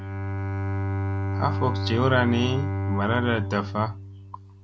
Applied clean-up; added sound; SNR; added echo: none; Bowed string instrument; 1 dB; none.